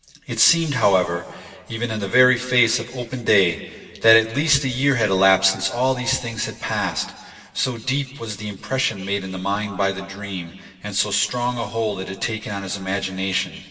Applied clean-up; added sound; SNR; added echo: none; none; none; reverberation time 1.9 s.